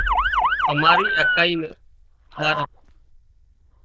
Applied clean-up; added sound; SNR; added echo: neural diffusion model UNIVERSE++.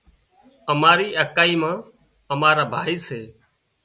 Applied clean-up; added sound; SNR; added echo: none; none; none; none.